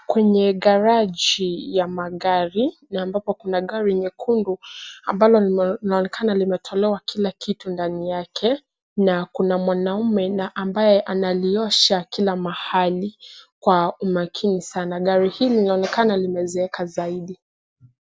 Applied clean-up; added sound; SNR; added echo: none; none; none; none.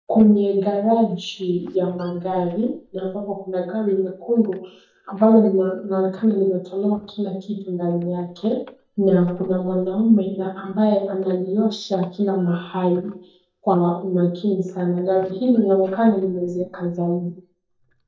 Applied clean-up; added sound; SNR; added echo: neural mask model DeepFilterNet 3.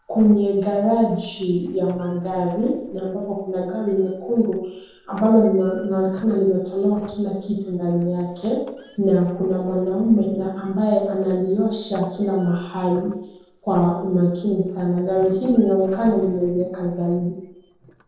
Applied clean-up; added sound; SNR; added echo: neural separator model SepFormer DNS4.